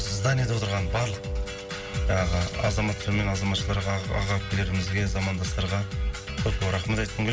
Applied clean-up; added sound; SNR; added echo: none; Wind instrument, woodwind instrument; 15 dB; reverberation time 1.6 s.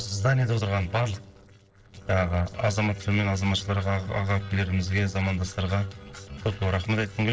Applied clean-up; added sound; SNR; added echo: neural separator model SepFormer DNS4.